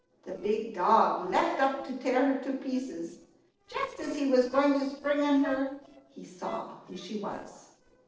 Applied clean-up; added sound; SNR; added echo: neural separator model SepFormer DNS4.